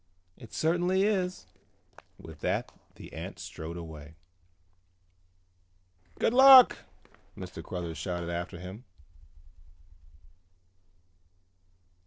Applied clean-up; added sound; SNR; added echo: neural separator model SepFormer DNS4.